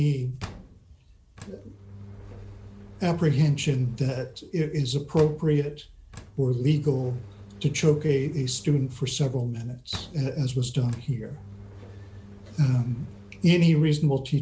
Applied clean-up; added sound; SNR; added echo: none; Engine; 19 dB; none.